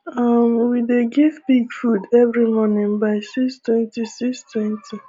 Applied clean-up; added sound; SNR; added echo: none; none; none; none.